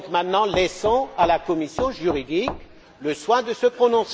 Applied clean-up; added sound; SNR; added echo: none; Knock; 11 dB; none.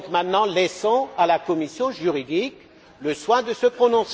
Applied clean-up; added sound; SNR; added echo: none; none; none; none.